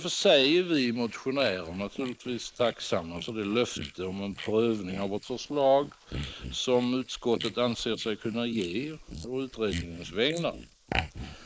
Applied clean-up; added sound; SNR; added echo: neural mask model Resemble Enhance denoiser.